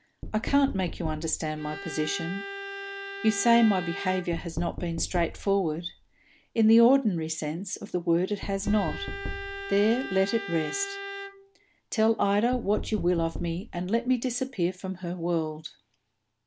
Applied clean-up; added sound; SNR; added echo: none; Knock + Bowed string instrument; 11 dB; none.